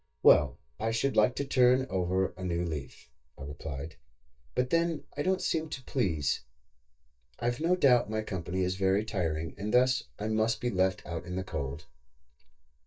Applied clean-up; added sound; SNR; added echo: neural mask model DeepFilterNet 3.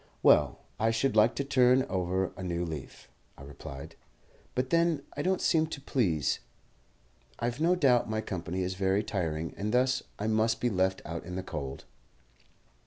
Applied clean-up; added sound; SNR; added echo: none; none; none; none.